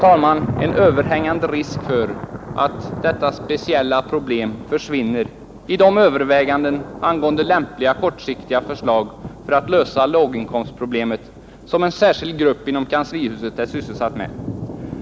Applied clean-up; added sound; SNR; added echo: none; Thunder; 12 dB; none.